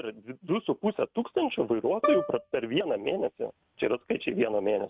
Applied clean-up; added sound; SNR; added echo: neural mask model RNNoise.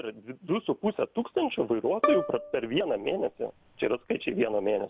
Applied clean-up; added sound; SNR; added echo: none; Bowed string instrument; 6 dB; none.